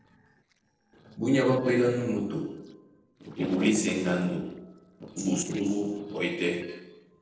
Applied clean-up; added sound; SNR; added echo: neural separator model SepFormer DNS4.